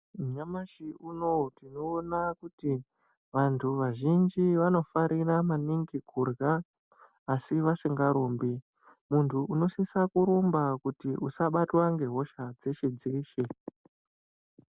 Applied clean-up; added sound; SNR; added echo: none; none; none; none.